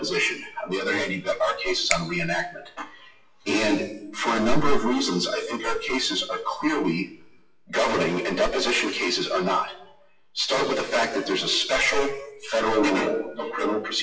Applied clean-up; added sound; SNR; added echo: classical method WPE with log-MMSE.